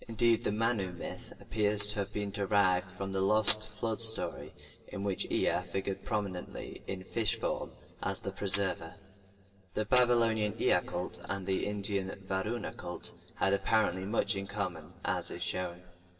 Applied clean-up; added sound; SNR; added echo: none; none; none; reverberation time 2.9 s.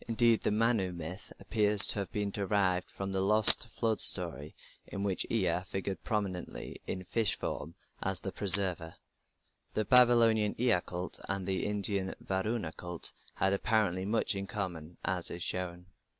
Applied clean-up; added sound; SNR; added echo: none; none; none; none.